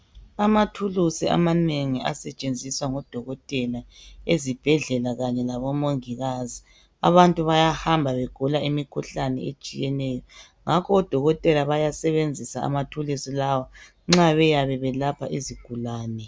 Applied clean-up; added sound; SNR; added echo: none; none; none; none.